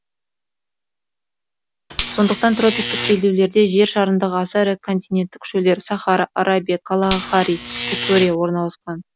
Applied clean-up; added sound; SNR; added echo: none; Buzz; 7 dB; none.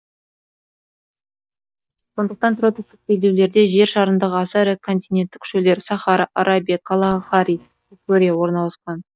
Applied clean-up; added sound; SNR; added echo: neural mask model DeepFilterNet 3.